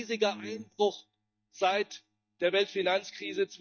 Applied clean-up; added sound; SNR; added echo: neural mask model DeepFilterNet 3.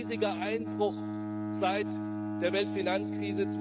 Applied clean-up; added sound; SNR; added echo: neural mask model RNNoise.